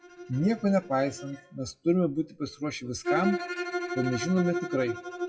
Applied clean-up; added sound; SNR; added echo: classical method WPE with log-MMSE.